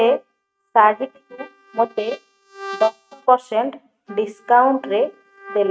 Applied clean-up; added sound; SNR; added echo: neural mask model RNNoise.